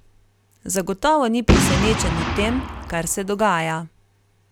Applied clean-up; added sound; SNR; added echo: none; Boom; -1 dB; none.